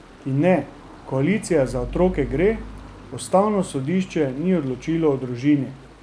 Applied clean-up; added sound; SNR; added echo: none; Stream; 16 dB; none.